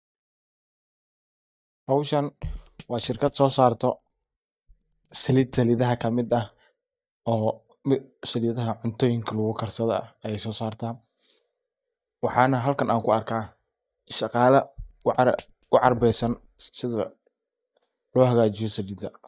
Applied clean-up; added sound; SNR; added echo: neural mask model DeepFilterNet 3.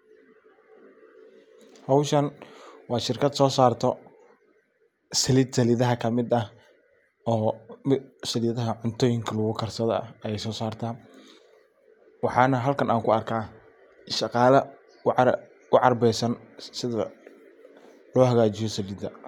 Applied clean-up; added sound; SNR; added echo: none; none; none; none.